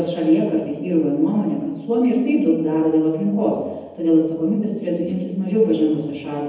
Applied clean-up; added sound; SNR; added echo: none; none; none; reverberation time 1.1 s.